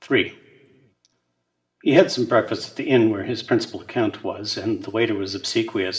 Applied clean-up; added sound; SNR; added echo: none; none; none; reverberation time 1.3 s.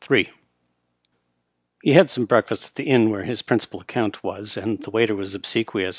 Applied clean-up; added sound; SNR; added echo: none; none; none; none.